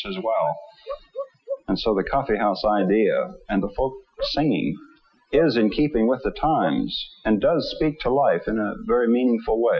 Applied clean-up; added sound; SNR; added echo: classical method Wiener filter.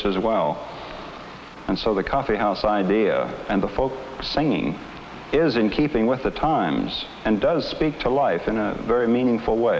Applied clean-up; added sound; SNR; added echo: none; none; none; none.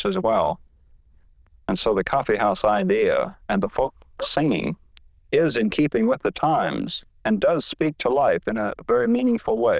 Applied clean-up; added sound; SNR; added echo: neural diffusion model UNIVERSE++.